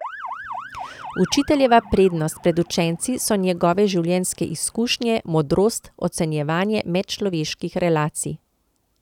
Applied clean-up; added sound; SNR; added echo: none; Motor vehicle (road) / Siren; 19 dB; none.